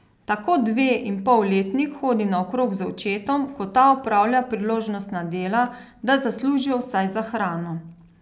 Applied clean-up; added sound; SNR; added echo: none; none; none; none.